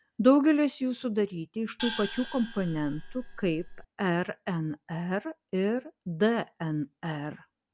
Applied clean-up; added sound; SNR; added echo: none; Gong; 11 dB; none.